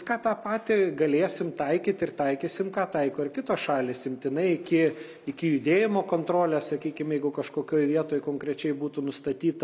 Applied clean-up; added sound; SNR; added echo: none; none; none; none.